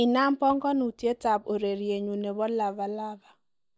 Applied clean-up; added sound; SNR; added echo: neural mask model DeepFilterNet 3.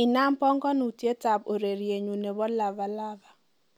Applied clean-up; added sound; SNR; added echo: none; none; none; none.